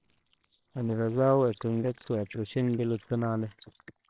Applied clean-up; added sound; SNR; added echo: neural separator model SepFormer WHAMR!.